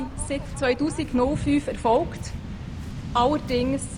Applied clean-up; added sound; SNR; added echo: none; Waves, surf; 8 dB; none.